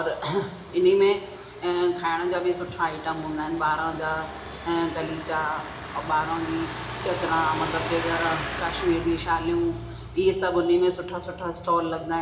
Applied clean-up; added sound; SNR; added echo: none; Truck; 10 dB; reverberation time 0.8 s.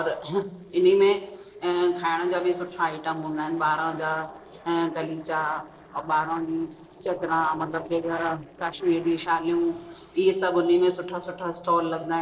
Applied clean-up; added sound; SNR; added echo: neural separator model SepFormer DNS4.